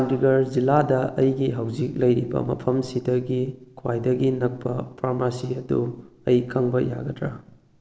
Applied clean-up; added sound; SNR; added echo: none; none; none; none.